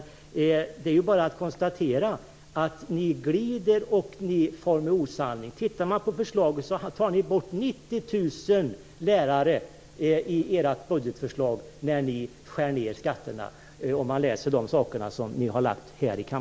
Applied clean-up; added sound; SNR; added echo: none; none; none; none.